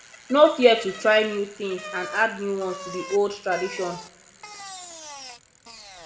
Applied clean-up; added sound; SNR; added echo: none; Bicycle; 15 dB; reverberation time 0.8 s.